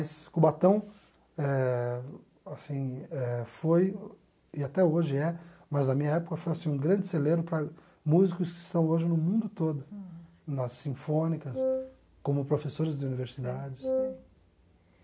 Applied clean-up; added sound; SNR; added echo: none; Wind instrument, woodwind instrument; 2 dB; none.